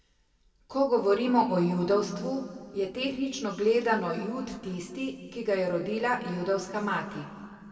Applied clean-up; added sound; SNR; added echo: none; none; none; reverberation time 1.9 s.